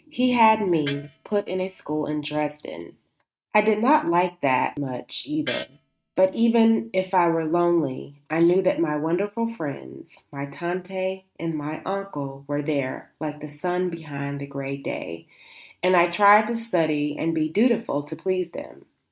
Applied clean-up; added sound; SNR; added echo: neural mask model RNNoise.